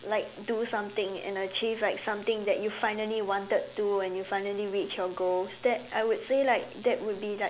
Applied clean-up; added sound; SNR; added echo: none; none; none; none.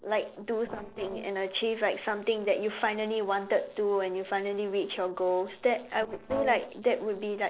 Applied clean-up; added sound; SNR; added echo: neural separator model SepFormer DNS4.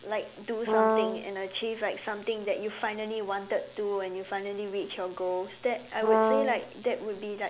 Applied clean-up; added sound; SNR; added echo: none; Brass instrument; -4 dB; none.